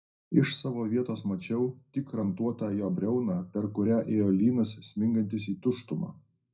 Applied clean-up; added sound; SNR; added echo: none; none; none; reverberation time 0.4 s.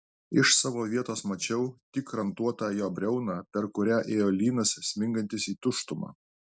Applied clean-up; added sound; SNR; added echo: none; none; none; none.